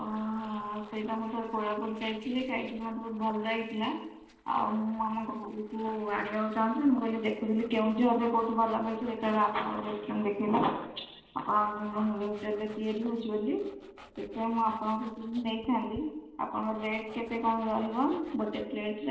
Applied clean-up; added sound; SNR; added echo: neural separator model SepFormer DNS4.